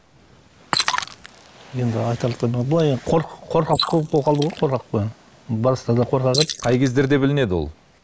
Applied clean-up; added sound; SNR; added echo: neural mask model Resemble Enhance denoiser.